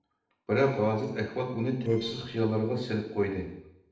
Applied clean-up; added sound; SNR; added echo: neural separator model SepFormer DNS4.